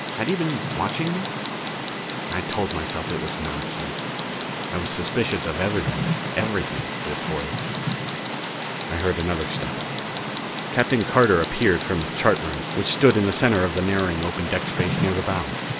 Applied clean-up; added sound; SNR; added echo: none; Tick; 3 dB; none.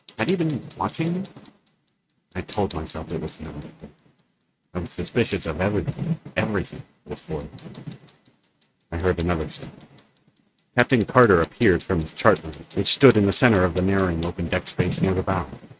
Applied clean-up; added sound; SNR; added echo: neural mask model RNNoise.